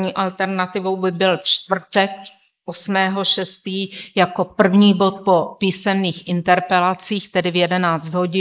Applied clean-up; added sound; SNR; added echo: neural mask model Resemble Enhance denoiser.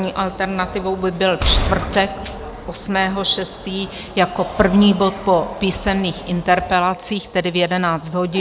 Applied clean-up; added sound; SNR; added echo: none; Gunshot, gunfire; 3 dB; none.